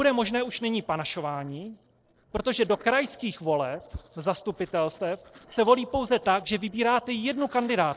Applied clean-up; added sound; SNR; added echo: neural separator model SepFormer DNS4.